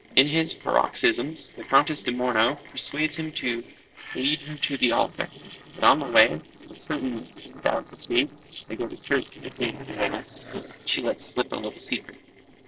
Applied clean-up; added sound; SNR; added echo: neural separator model SepFormer DNS4.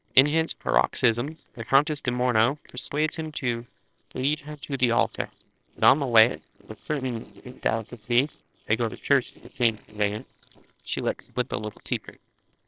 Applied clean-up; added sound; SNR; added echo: neural separator model SepFormer WHAMR!.